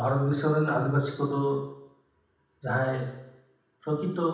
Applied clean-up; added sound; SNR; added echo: none; none; none; reverberation time 0.9 s.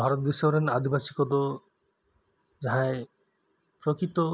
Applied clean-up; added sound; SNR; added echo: none; none; none; none.